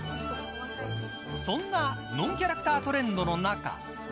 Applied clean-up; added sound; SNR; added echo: none; none; none; none.